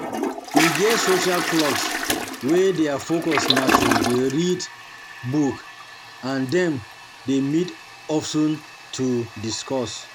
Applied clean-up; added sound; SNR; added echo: none; Toilet flush; 3 dB; none.